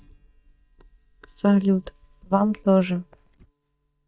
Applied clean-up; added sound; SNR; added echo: neural mask model DeepFilterNet 3.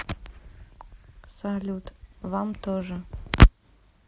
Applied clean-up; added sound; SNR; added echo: none; none; none; none.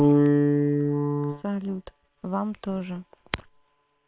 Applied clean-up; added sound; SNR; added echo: neural separator model SepFormer WHAM!.